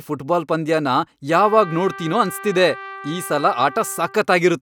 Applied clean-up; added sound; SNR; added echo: none; Trumpet; 16 dB; none.